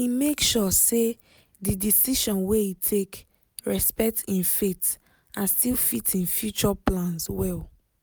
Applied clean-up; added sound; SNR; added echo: none; none; none; none.